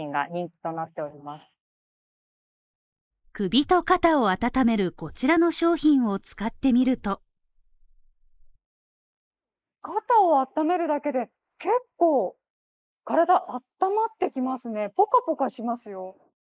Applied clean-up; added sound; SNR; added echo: neural mask model Resemble Enhance denoiser.